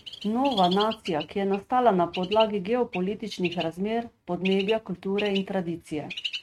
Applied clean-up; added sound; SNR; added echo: neural mask model RNNoise.